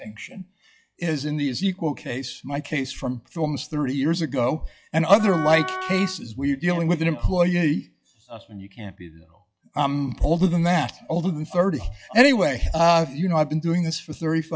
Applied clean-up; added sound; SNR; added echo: classical method log-MMSE.